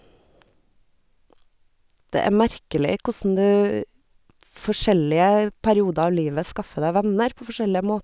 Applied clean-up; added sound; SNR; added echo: none; none; none; none.